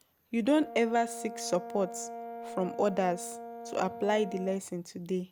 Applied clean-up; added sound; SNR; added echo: none; Brass instrument; 12 dB; none.